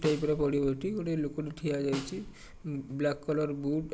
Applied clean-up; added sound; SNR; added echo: none; Snare drum; 16 dB; none.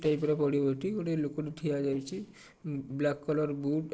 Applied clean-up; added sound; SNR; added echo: neural separator model SepFormer DNS4.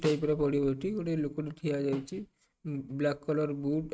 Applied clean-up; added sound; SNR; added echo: neural mask model RNNoise.